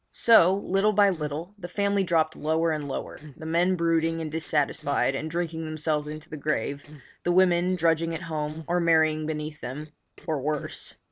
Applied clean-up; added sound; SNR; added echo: neural separator model SepFormer DNS4.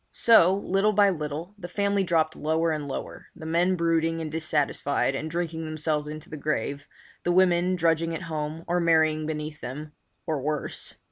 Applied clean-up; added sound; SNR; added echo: none; none; none; none.